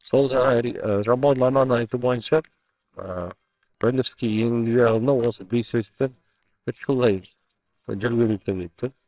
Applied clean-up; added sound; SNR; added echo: neural separator model SepFormer WHAMR!.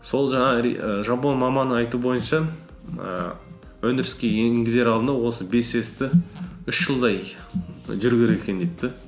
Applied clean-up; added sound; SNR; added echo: none; none; none; none.